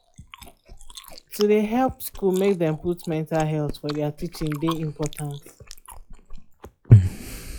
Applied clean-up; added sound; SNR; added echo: classical method log-MMSE.